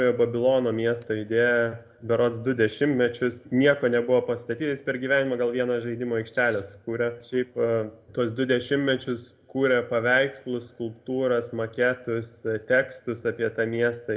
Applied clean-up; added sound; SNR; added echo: none; none; none; reverberation time 0.8 s.